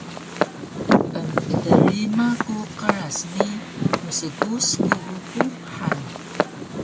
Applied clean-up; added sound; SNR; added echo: none; Walk, footsteps; -5 dB; none.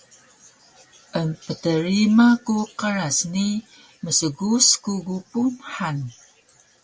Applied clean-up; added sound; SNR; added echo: none; none; none; none.